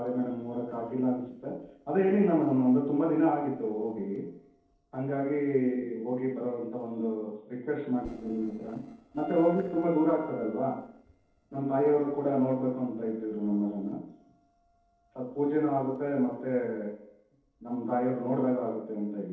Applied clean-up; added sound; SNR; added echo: neural separator model SepFormer DNS4.